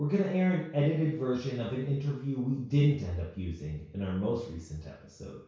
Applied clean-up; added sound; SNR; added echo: none; none; none; reverberation time 0.6 s.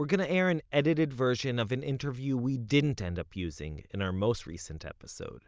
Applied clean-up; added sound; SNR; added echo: none; none; none; none.